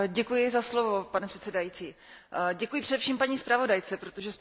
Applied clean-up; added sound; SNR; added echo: none; none; none; none.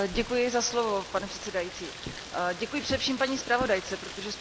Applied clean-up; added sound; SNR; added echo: none; Rain + Walk, footsteps; 10 dB; none.